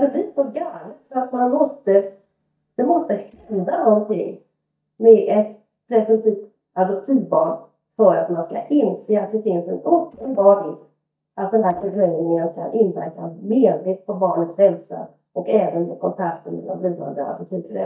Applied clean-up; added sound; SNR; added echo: neural mask model DeepFilterNet 3.